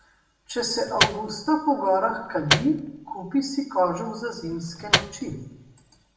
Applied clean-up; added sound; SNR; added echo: none; Microwave oven; 2 dB; reverberation time 0.7 s.